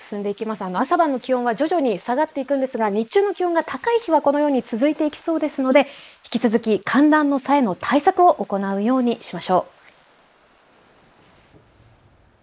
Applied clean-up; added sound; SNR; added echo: neural mask model Resemble Enhance denoiser.